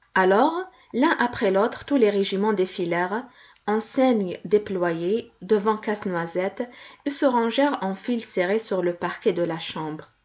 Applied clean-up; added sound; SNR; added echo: none; none; none; none.